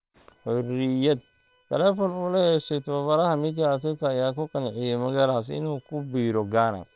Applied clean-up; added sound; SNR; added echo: neural separator model SepFormer WHAM!.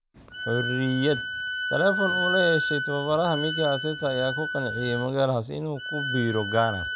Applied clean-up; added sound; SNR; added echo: none; Wind instrument, woodwind instrument; 4 dB; none.